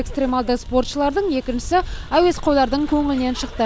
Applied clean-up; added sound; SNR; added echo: none; Livestock, farm animals, working animals; 11 dB; none.